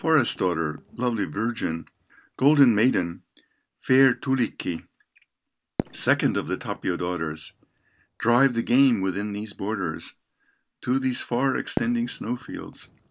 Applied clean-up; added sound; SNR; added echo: none; Fireworks; 18 dB; none.